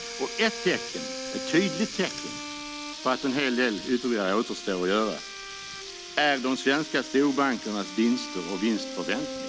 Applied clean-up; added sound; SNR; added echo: none; Bowed string instrument + Water tap, faucet; 9 dB; none.